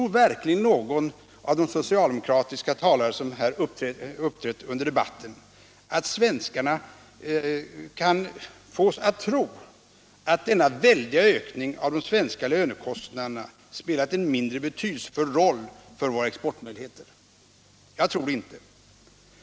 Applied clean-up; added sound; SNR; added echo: none; none; none; none.